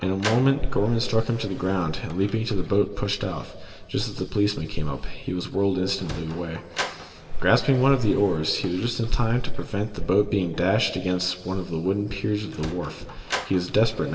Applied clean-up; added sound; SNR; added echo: none; Sliding door; 16 dB; reverberation time 3.0 s.